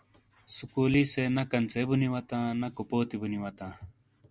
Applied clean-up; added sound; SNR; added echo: none; none; none; none.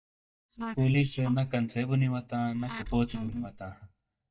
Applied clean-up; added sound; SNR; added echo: neural mask model DeepFilterNet 3.